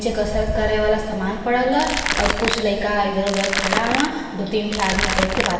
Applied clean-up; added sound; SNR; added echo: none; Crackle; 3 dB; reverberation time 1.2 s.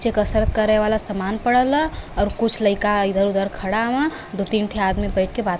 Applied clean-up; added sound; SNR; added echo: none; none; none; none.